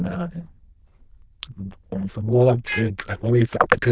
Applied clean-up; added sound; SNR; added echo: neural diffusion model UNIVERSE++.